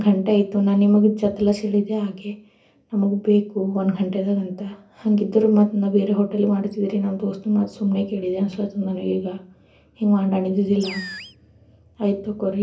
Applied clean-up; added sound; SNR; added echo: none; Animal; 17 dB; reverberation time 0.3 s.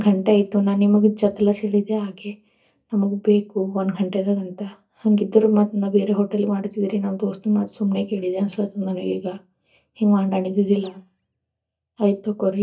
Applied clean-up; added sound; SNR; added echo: neural mask model DeepFilterNet 3.